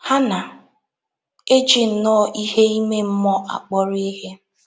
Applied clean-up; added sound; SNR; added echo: none; none; none; none.